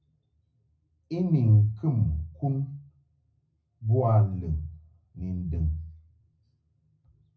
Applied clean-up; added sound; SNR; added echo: none; none; none; reverberation time 0.4 s.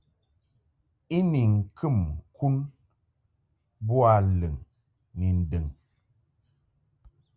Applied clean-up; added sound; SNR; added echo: none; none; none; none.